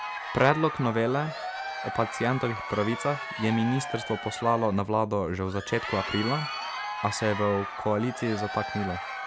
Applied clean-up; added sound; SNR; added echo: none; Crowd; 7 dB; none.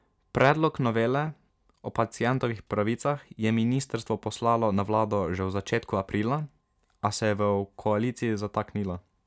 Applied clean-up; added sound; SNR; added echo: none; none; none; none.